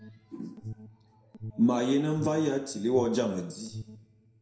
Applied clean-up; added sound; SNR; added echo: none; Alarm; 15 dB; reverberation time 0.6 s.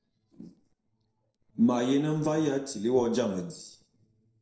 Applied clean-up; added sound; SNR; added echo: neural separator model SepFormer DNS4.